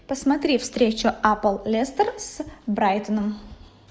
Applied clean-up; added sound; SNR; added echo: none; none; none; none.